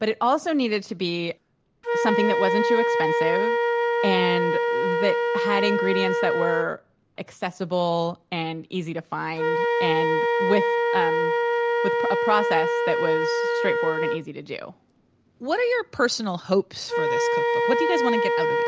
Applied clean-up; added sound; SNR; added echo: none; Wind instrument, woodwind instrument; -3 dB; none.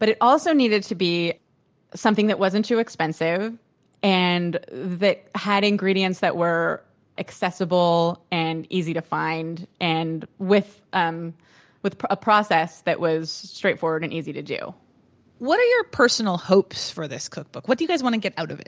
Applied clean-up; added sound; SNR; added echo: none; none; none; none.